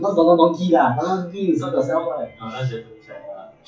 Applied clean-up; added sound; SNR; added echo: classical method WPE with log-MMSE.